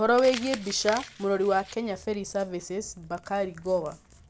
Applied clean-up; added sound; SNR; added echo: none; Crumpling, crinkling; 16 dB; none.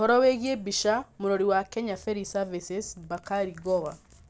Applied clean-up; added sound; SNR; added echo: none; none; none; none.